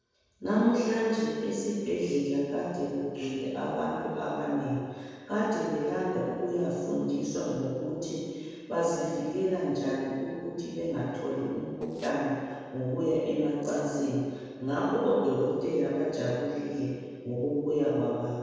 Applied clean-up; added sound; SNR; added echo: neural separator model SepFormer DNS4.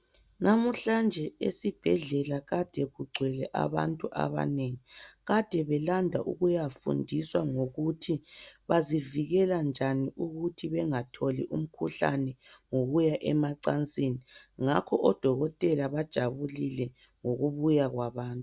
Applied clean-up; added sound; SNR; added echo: none; none; none; none.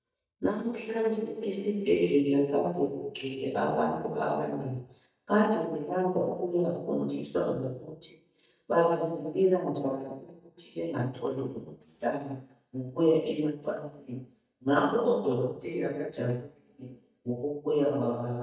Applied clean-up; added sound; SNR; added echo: neural mask model DeepFilterNet 3.